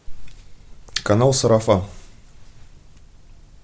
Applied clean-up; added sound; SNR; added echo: none; none; none; none.